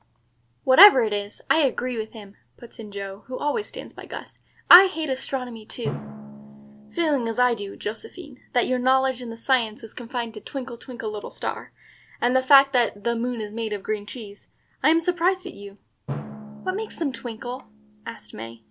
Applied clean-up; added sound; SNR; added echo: none; Drum; 18 dB; none.